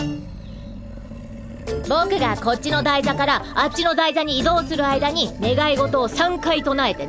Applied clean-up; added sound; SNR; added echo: none; Animal; 14 dB; none.